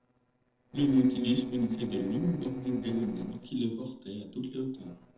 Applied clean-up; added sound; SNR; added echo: neural separator model SepFormer DNS4.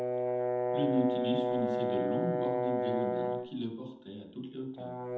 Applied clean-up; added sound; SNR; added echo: none; Brass instrument; -4 dB; reverberation time 0.8 s.